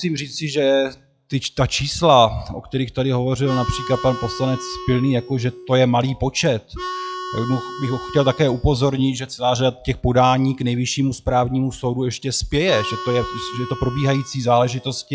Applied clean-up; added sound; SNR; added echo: classical method log-MMSE.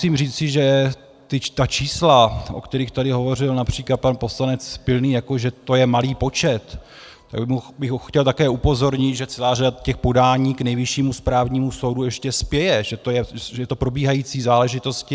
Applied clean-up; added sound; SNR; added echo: none; none; none; none.